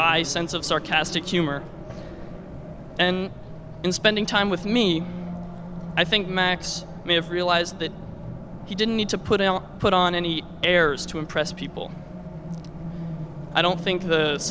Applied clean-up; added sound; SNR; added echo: none; Race car, auto racing; 10 dB; none.